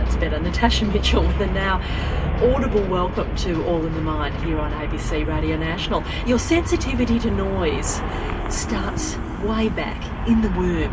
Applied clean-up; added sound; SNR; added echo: none; Traffic noise, roadway noise; 1 dB; reverberation time 2.5 s.